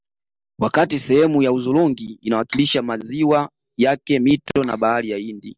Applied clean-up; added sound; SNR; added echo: neural separator model SepFormer DNS4.